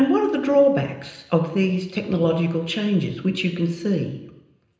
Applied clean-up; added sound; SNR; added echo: none; none; none; reverberation time 0.9 s.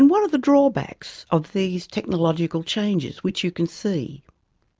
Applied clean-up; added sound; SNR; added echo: none; none; none; none.